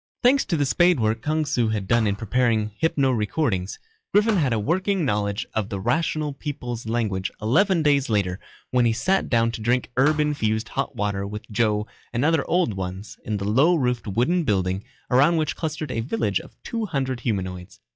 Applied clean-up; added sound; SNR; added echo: classical method log-MMSE.